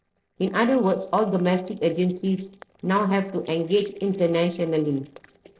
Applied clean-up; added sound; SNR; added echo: neural separator model SepFormer DNS4.